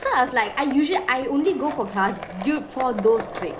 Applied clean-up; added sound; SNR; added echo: none; Skateboard; 13 dB; none.